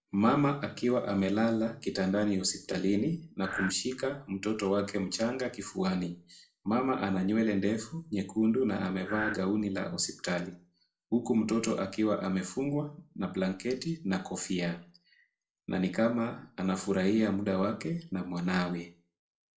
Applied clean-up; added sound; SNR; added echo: neural separator model SepFormer DNS4.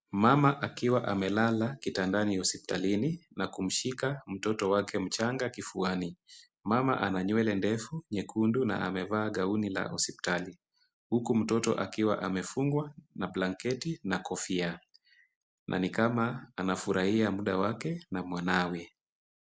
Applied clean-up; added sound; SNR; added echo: none; none; none; none.